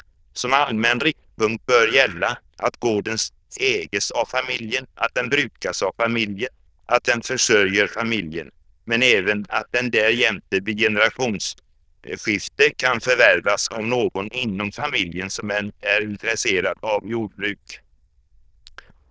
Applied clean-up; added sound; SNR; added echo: neural diffusion model UNIVERSE++.